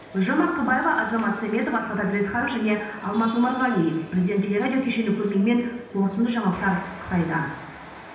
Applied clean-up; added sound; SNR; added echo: none; none; none; reverberation time 0.9 s.